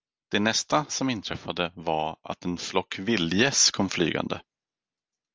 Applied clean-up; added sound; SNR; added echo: none; none; none; none.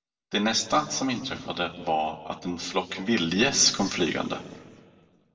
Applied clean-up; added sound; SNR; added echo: none; none; none; reverberation time 1.5 s.